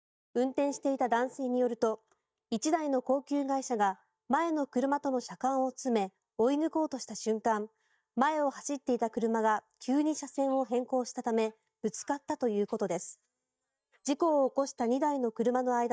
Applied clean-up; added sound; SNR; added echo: neural mask model DeepFilterNet 3.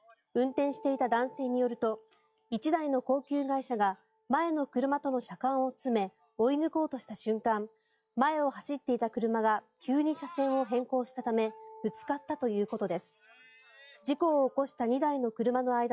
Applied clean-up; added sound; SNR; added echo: classical method log-MMSE.